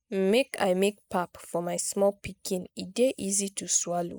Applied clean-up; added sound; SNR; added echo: neural mask model Resemble Enhance denoiser.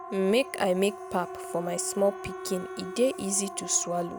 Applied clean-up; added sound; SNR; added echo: none; Wind instrument, woodwind instrument + Siren; 11 dB; none.